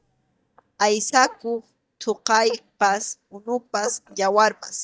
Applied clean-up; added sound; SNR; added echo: neural mask model DeepFilterNet 3.